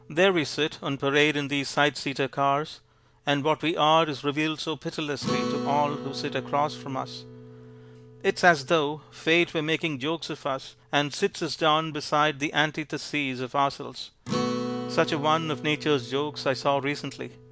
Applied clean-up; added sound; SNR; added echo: none; Acoustic guitar; 12 dB; none.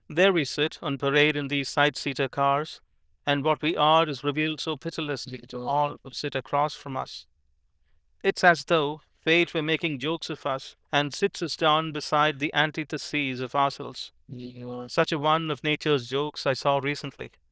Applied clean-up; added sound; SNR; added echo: neural diffusion model UNIVERSE++.